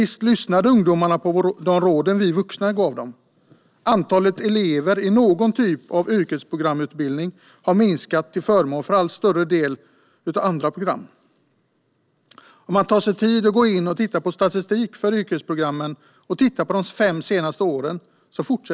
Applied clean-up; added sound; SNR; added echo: none; none; none; none.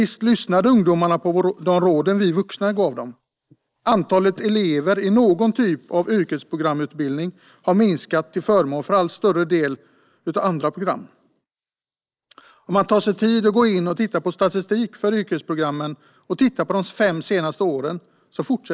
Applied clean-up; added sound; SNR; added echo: neural mask model Resemble Enhance denoiser.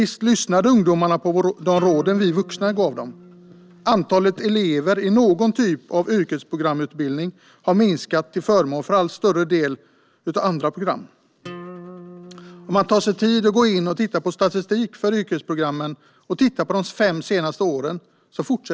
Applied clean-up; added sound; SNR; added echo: none; Acoustic guitar; 19 dB; none.